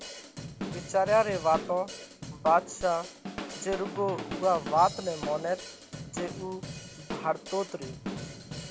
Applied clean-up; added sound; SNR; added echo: none; Drum / Drum kit; 9 dB; none.